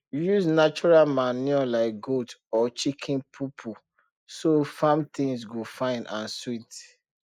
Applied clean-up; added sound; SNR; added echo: neural mask model Resemble Enhance denoiser.